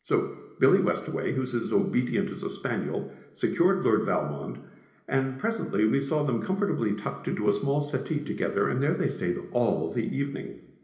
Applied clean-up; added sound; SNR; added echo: none; none; none; reverberation time 1.0 s.